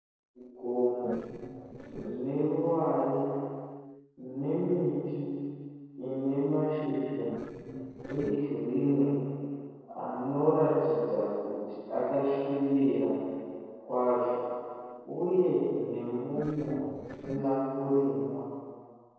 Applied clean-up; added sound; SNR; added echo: neural separator model SepFormer DNS4.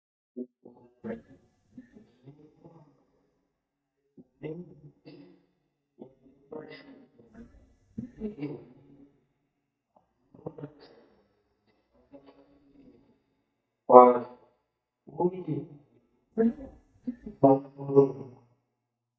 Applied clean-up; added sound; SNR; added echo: neural mask model DeepFilterNet 3.